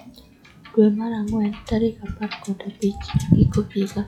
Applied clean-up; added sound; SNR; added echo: classical method log-MMSE.